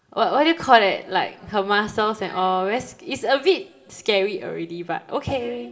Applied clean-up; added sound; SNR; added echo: none; Whoosh, swoosh, swish; 16 dB; reverberation time 0.8 s.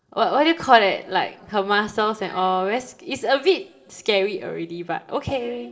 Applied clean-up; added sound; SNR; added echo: neural separator model SepFormer DNS4.